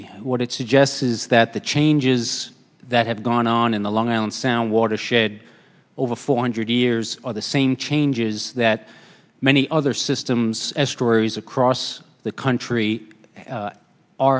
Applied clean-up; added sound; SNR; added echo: none; none; none; none.